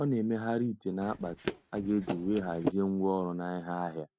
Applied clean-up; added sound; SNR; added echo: neural mask model RNNoise.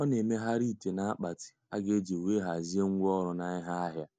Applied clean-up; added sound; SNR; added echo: none; none; none; none.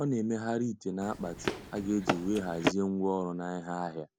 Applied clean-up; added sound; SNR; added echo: none; Run; 2 dB; none.